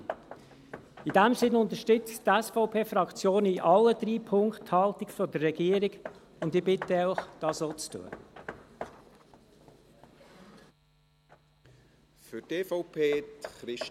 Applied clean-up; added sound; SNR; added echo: none; Hammer; 17 dB; none.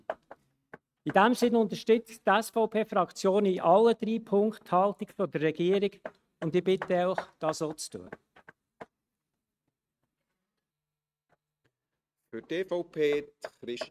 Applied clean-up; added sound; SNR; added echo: neural mask model RNNoise.